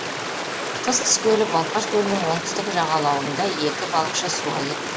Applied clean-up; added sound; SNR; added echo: none; Stream; 4 dB; none.